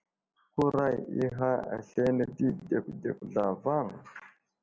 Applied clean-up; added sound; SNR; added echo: none; none; none; none.